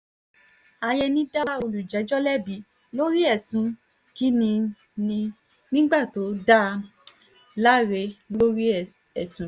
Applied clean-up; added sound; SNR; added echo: none; none; none; none.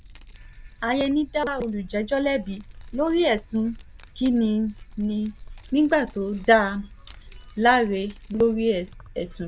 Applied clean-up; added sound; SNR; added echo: none; Keys jangling; 18 dB; none.